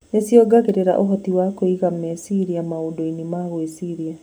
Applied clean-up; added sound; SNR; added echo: none; none; none; none.